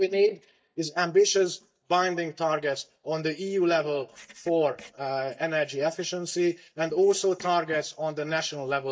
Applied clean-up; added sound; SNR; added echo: neural mask model DeepFilterNet 3.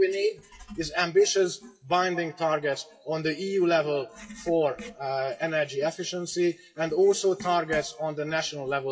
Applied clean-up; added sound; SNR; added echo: classical method WPE with log-MMSE.